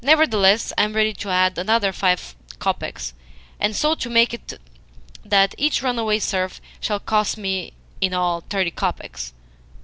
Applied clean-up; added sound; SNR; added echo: none; none; none; none.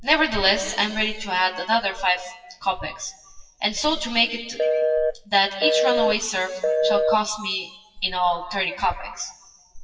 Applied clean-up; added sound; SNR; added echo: classical method WPE with log-MMSE.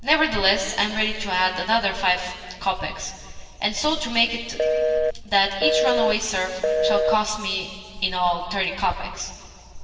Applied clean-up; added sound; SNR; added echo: none; Telephone; -1 dB; reverberation time 2.6 s.